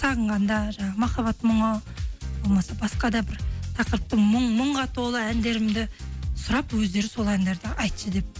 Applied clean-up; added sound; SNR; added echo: none; none; none; none.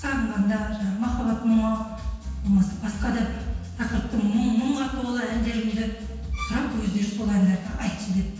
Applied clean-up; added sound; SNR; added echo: none; Bowed string instrument; 15 dB; reverberation time 1.2 s.